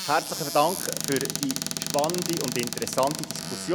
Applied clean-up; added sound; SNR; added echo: none; Squeak / Cupboard open or close; 4 dB; none.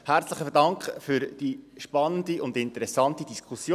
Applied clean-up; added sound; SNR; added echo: none; none; none; none.